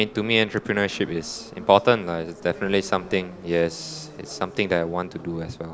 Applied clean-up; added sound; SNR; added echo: none; Subway, metro, underground; 18 dB; none.